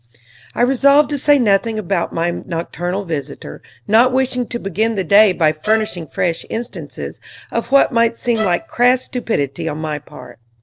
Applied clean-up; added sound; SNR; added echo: neural separator model SepFormer DNS4.